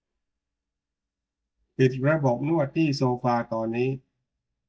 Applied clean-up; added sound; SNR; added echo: neural mask model DeepFilterNet 3.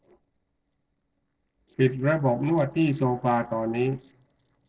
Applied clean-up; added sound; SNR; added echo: neural separator model SepFormer DNS4.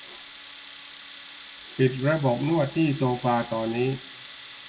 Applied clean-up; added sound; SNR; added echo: none; Tools; 14 dB; reverberation time 0.5 s.